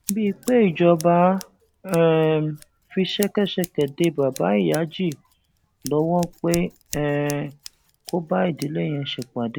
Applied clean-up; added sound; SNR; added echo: none; Scissors; 19 dB; none.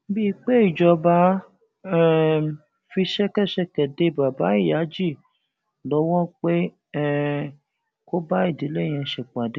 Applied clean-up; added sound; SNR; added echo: none; none; none; none.